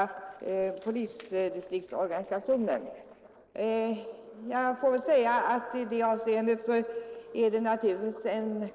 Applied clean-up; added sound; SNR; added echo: neural separator model SepFormer DNS4.